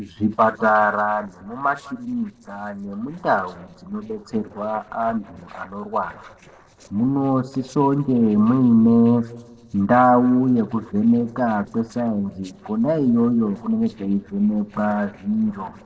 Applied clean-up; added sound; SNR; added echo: neural separator model SepFormer DNS4.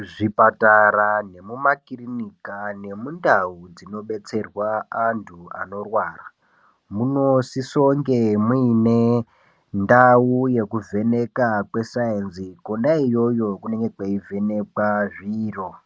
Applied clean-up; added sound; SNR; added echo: none; none; none; none.